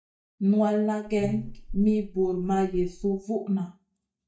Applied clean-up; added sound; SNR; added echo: neural mask model DeepFilterNet 3.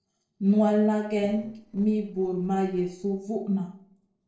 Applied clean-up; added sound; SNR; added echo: neural separator model SepFormer DNS4.